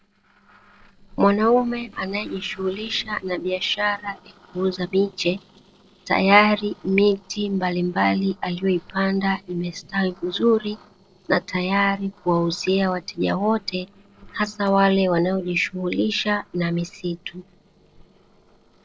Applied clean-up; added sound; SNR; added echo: neural separator model SepFormer DNS4.